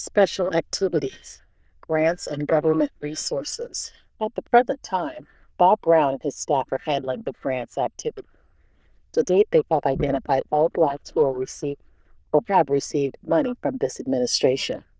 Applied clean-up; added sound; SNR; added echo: neural diffusion model UNIVERSE++.